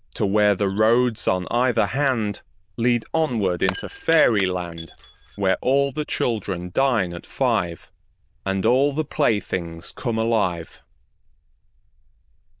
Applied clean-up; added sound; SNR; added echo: neural diffusion model UNIVERSE++.